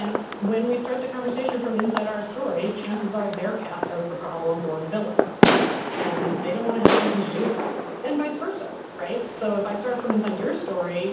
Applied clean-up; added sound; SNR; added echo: none; Fireworks; 0 dB; reverberation time 0.8 s.